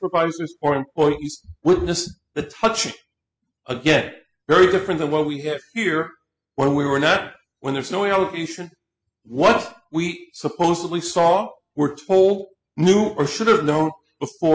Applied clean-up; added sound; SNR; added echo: classical method spectral subtraction.